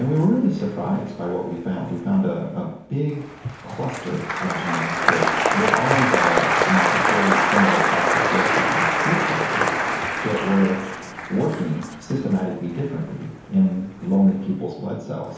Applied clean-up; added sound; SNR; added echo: none; Applause; 0 dB; reverberation time 1.0 s.